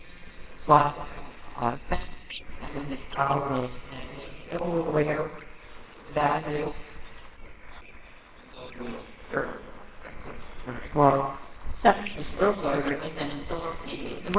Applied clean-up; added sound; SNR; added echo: neural separator model SepFormer WHAMR!.